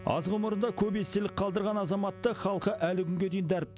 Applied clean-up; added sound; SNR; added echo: none; Wind instrument, woodwind instrument; 18 dB; none.